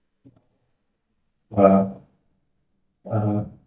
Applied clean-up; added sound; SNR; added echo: neural mask model DeepFilterNet 3.